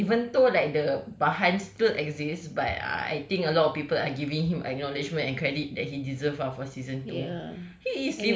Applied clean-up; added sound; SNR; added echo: none; none; none; none.